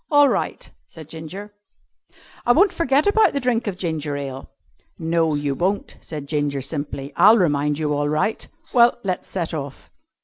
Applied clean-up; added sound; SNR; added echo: none; none; none; none.